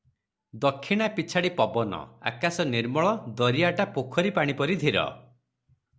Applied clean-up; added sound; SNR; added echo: none; none; none; none.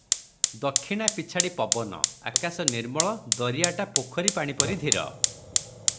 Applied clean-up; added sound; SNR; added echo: none; Fire; -2 dB; none.